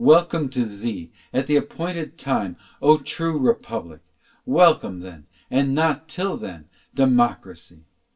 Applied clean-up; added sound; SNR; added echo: none; none; none; reverberation time 0.1 s.